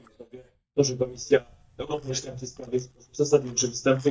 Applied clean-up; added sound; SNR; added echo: neural mask model DeepFilterNet 3.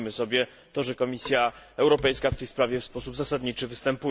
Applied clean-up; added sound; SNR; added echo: none; none; none; none.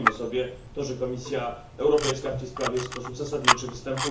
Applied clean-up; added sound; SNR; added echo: none; Camera; 1 dB; reverberation time 0.7 s.